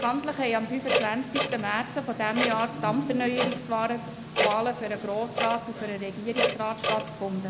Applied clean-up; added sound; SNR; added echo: none; Clock; 3 dB; reverberation time 1.2 s.